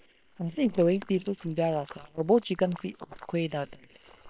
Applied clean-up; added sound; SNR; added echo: neural separator model SepFormer WHAM!.